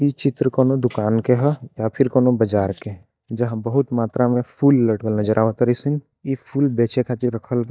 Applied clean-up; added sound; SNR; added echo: neural mask model DeepFilterNet 3.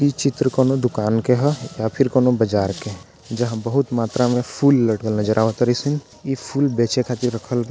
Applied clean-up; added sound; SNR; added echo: none; none; none; none.